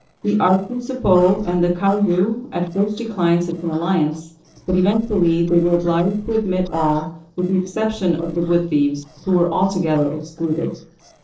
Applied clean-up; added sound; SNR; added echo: neural separator model SepFormer DNS4.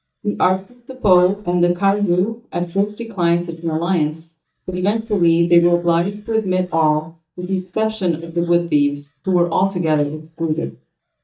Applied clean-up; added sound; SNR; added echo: neural mask model DeepFilterNet 3.